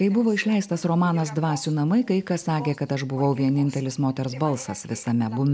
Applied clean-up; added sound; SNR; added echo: none; none; none; none.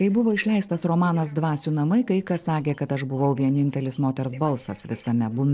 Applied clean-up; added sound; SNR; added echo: neural separator model SepFormer DNS4.